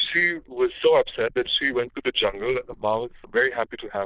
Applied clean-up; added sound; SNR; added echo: neural diffusion model UNIVERSE++.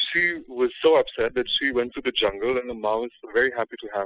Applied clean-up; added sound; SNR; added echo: classical method spectral subtraction.